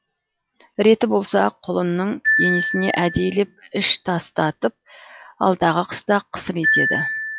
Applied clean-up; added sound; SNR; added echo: classical method log-MMSE.